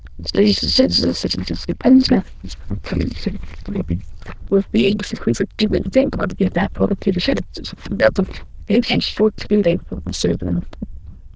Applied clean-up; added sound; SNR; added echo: neural diffusion model UNIVERSE++.